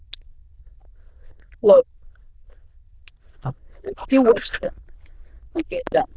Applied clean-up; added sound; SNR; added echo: neural diffusion model UNIVERSE++.